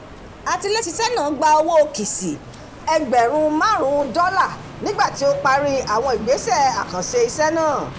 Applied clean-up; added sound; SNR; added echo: none; Bicycle; 16 dB; none.